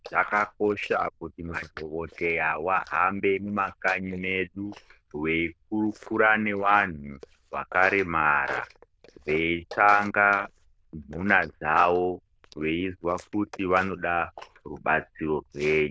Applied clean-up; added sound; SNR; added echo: neural diffusion model UNIVERSE++.